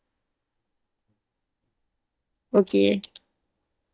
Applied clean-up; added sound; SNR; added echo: neural mask model DeepFilterNet 3.